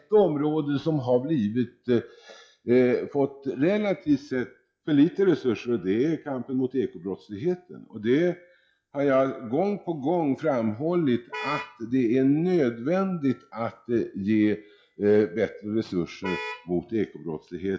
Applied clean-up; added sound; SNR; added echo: classical method log-MMSE.